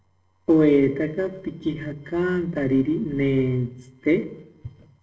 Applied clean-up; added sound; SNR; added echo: neural separator model SepFormer DNS4.